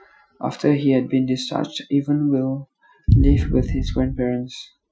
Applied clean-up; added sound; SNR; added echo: classical method Wiener filter.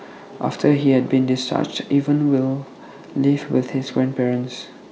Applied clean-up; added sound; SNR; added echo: none; none; none; none.